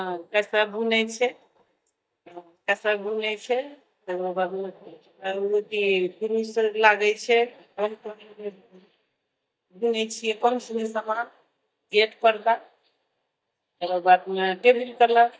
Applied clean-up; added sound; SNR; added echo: neural mask model DeepFilterNet 3.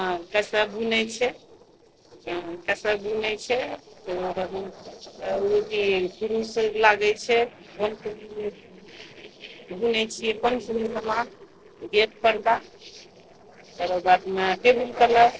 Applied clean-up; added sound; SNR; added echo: neural separator model SepFormer DNS4.